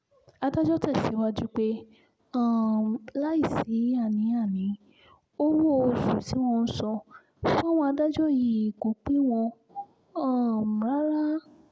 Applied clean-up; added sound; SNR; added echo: none; none; none; none.